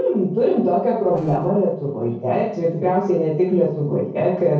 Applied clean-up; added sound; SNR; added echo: neural separator model SepFormer DNS4.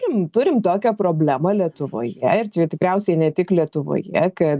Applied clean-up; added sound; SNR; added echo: none; none; none; none.